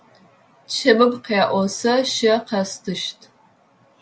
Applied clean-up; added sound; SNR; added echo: none; none; none; none.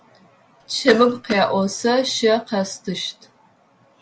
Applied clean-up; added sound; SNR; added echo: none; Cough; 11 dB; none.